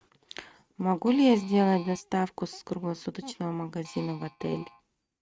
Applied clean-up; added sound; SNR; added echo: neural mask model RNNoise.